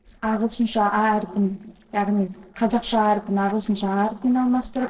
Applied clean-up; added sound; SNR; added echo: neural separator model SepFormer DNS4.